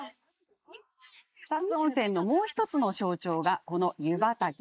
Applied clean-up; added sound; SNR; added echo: neural mask model Resemble Enhance denoiser.